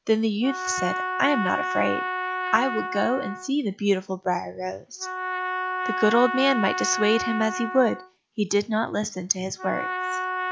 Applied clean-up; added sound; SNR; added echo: none; Trumpet; 5 dB; none.